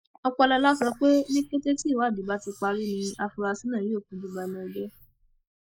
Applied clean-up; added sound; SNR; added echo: neural mask model Resemble Enhance denoiser.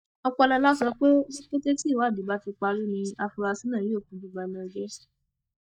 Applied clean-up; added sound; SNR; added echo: neural mask model DeepFilterNet 3.